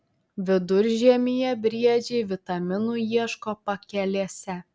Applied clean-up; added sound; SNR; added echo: none; none; none; none.